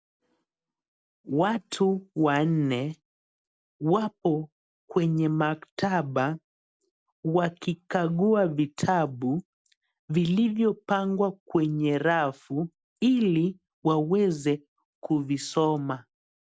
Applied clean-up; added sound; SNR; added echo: none; none; none; none.